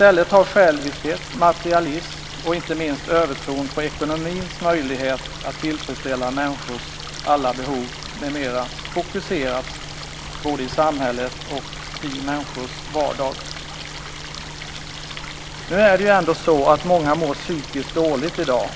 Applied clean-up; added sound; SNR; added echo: none; Stream; 13 dB; none.